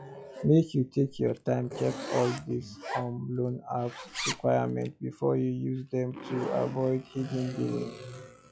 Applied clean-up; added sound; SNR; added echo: classical method log-MMSE.